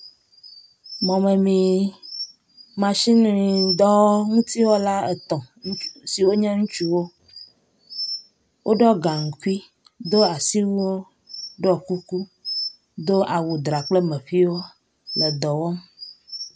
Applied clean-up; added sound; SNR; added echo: none; none; none; none.